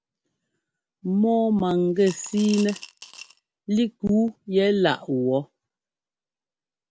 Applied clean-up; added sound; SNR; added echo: none; Coin (dropping) / Glass; 16 dB; none.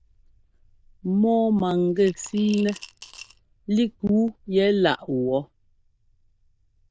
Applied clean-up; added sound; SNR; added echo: neural diffusion model UNIVERSE++.